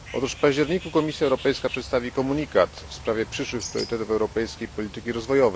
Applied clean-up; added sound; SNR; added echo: none; Bird; 16 dB; none.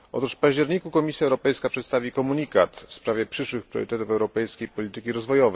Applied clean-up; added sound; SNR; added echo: none; none; none; none.